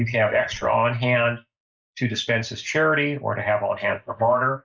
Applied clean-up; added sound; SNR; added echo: neural mask model Resemble Enhance denoiser.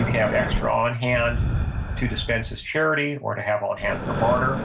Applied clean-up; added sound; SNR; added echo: none; Breathing; 4 dB; none.